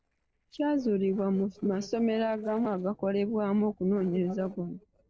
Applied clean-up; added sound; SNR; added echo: neural separator model SepFormer DNS4.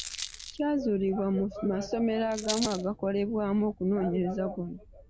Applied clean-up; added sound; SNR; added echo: none; Rattle; 14 dB; none.